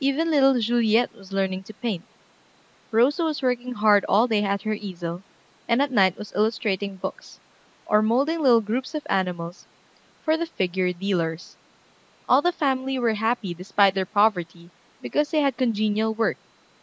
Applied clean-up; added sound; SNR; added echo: none; none; none; none.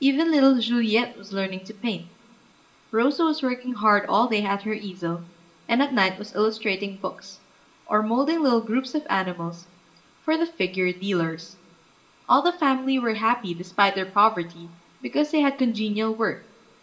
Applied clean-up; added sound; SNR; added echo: none; none; none; reverberation time 0.4 s.